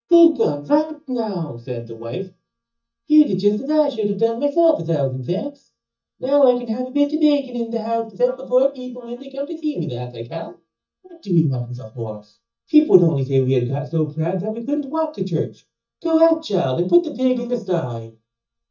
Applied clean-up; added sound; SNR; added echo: neural mask model DeepFilterNet 3.